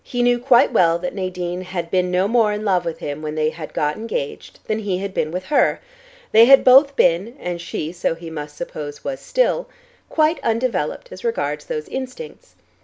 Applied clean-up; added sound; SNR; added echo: none; none; none; none.